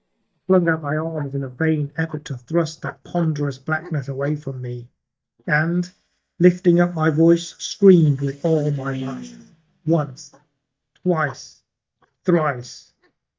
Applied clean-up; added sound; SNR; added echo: neural mask model DeepFilterNet 3.